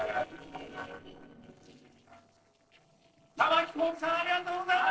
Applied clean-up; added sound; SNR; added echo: neural separator model SepFormer DNS4.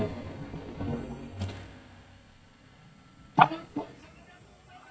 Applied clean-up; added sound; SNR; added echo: neural mask model DeepFilterNet 3.